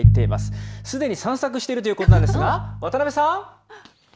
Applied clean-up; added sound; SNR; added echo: none; Piano; -4 dB; none.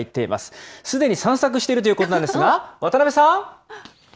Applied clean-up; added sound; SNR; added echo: none; none; none; none.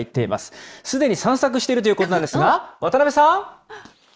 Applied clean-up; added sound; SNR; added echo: neural mask model Resemble Enhance denoiser.